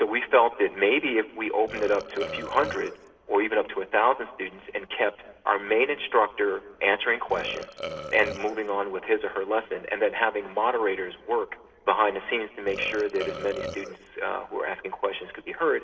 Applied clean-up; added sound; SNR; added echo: none; Burping, eructation; 10 dB; reverberation time 2.0 s.